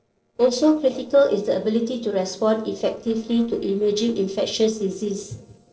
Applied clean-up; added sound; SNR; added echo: neural separator model SepFormer DNS4.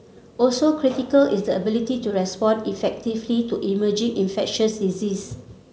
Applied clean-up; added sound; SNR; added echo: none; none; none; none.